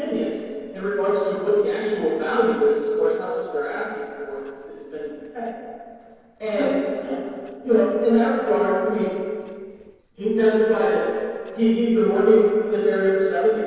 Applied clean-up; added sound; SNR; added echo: neural separator model SepFormer DNS4.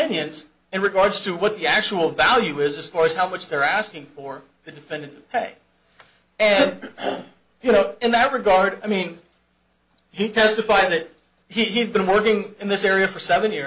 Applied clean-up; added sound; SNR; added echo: none; none; none; none.